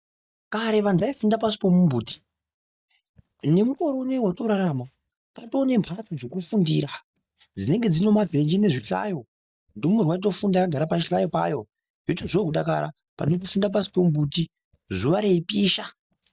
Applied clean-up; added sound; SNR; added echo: neural mask model DeepFilterNet 3.